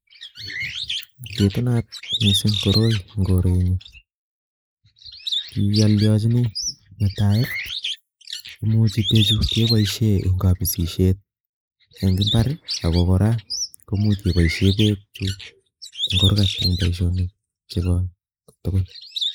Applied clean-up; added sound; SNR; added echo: neural mask model Resemble Enhance denoiser.